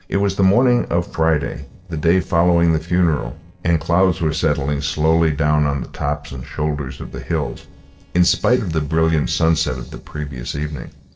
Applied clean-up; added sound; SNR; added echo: neural separator model SepFormer DNS4.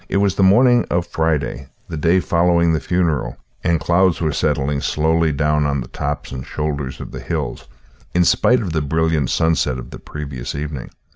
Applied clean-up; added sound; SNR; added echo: none; none; none; none.